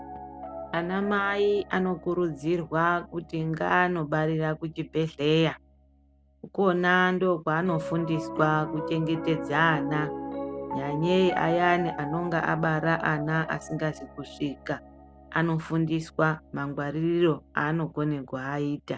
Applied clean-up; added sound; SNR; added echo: none; Piano; 12 dB; none.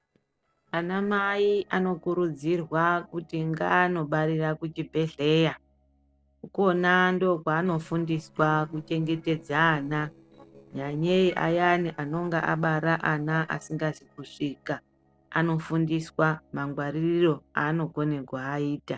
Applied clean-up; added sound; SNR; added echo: neural separator model SepFormer DNS4.